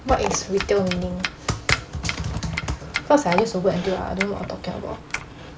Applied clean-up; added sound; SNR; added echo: none; Domestic sounds, home sounds; 9 dB; none.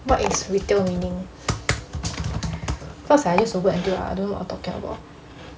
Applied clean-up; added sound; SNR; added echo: none; none; none; none.